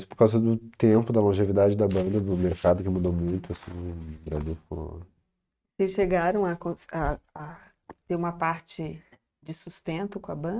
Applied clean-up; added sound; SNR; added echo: neural mask model RNNoise.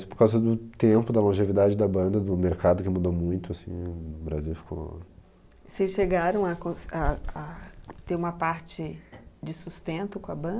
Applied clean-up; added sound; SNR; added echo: none; none; none; none.